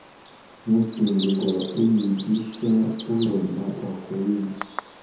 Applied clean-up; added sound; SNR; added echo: none; Bird vocalization, bird call, bird song; 11 dB; reverberation time 1.0 s.